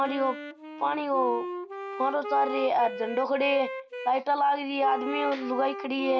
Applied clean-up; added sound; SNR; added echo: none; Wind instrument, woodwind instrument; 9 dB; none.